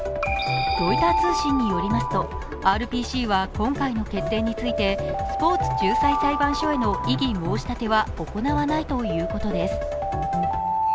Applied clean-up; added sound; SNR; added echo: none; Alarm; 3 dB; none.